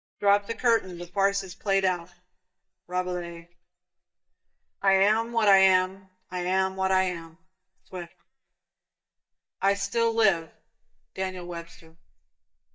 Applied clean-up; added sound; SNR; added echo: neural mask model DeepFilterNet 3.